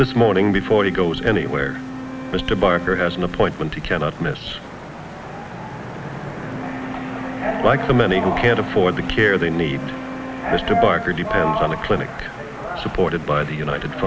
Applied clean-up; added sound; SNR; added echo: none; Wind instrument, woodwind instrument; 13 dB; none.